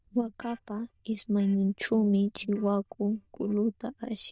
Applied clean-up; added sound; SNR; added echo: neural diffusion model UNIVERSE++.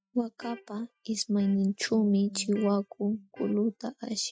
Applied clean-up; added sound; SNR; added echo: classical method Wiener filter.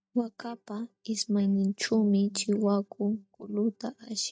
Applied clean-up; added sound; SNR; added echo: neural mask model DeepFilterNet 3.